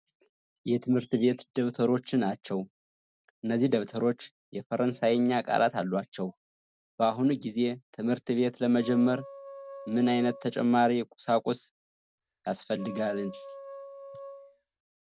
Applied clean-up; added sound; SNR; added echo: none; Wind instrument, woodwind instrument; 16 dB; none.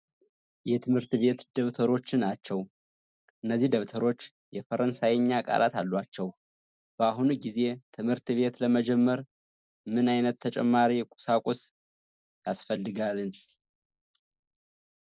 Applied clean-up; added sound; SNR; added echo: neural mask model Resemble Enhance denoiser.